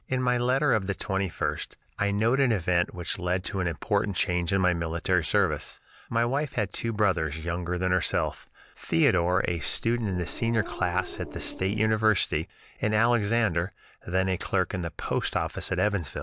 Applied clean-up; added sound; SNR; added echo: none; Growling; 13 dB; none.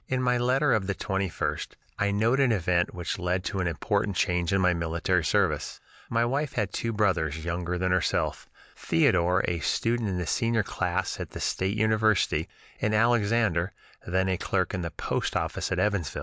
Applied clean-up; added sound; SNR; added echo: none; none; none; none.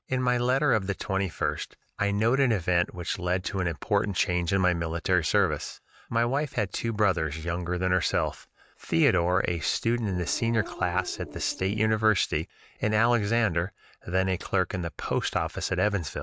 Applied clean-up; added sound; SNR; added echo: neural mask model RNNoise.